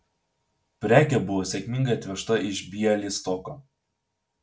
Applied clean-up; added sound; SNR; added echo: none; none; none; none.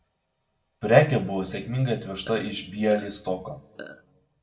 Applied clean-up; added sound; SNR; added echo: none; Burping, eructation; 16 dB; reverberation time 1.1 s.